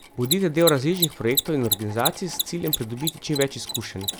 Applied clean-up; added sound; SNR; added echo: none; Mechanisms; 5 dB; none.